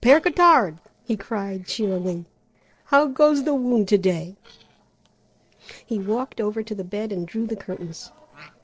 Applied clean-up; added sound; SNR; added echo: neural separator model SepFormer DNS4.